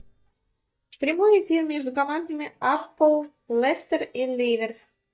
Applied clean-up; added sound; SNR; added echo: neural mask model DeepFilterNet 3.